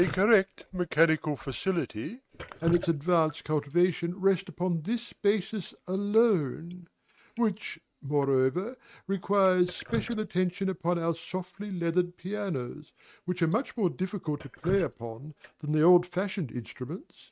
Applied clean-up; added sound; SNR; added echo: neural mask model RNNoise.